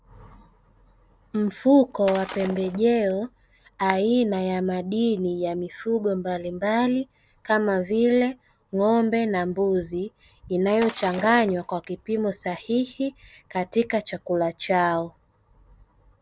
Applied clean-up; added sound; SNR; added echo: none; Shatter; 14 dB; none.